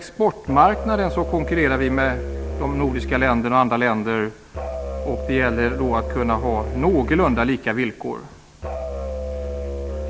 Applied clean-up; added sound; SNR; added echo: none; Musical instrument; 7 dB; none.